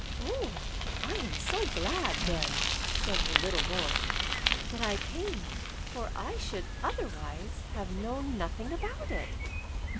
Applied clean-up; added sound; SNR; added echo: none; Bicycle; -5 dB; none.